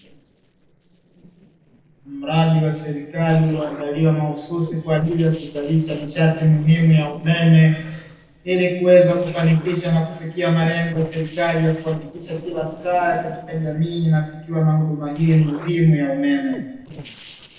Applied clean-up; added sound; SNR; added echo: neural separator model SepFormer DNS4.